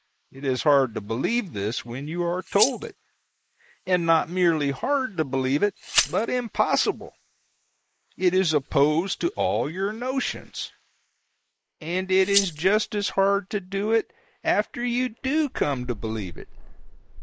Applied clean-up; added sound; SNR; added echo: neural mask model Resemble Enhance denoiser.